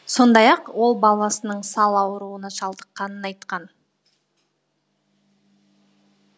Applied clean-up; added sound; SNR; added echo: none; none; none; none.